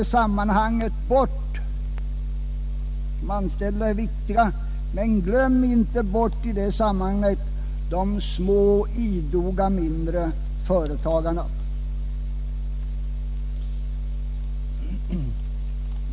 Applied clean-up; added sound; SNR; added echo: none; none; none; none.